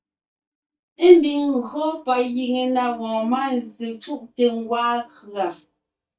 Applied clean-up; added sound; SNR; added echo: neural mask model DeepFilterNet 3.